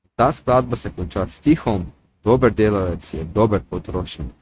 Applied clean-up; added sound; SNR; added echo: neural mask model RNNoise.